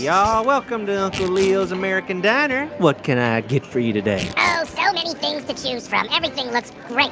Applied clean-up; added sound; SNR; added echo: none; Tearing; 17 dB; none.